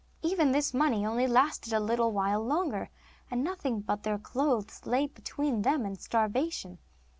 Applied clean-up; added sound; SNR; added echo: none; none; none; none.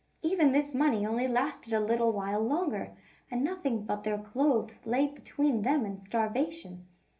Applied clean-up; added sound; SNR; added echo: none; none; none; reverberation time 0.3 s.